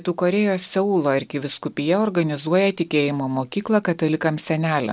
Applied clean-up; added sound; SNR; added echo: none; none; none; none.